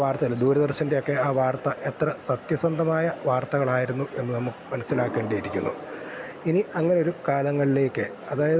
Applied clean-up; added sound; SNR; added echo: none; none; none; none.